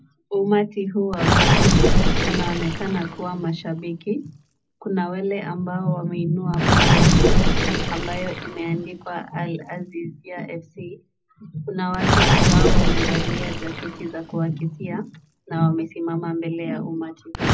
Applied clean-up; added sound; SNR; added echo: none; Gurgling; -4 dB; reverberation time 0.4 s.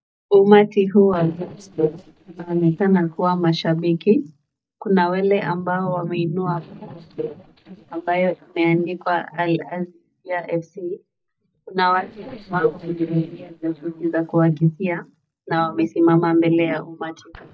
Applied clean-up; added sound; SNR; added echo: neural mask model DeepFilterNet 3.